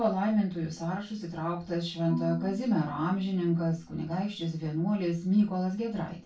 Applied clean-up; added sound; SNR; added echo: none; Marimba, xylophone / Wood; 16 dB; reverberation time 0.2 s.